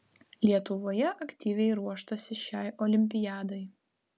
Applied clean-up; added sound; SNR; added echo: none; none; none; none.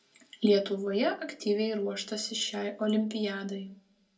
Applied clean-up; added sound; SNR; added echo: none; none; none; reverberation time 0.2 s.